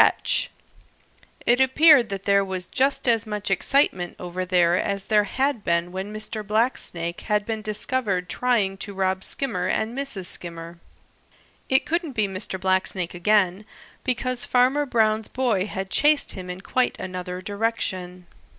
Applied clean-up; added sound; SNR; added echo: none; none; none; none.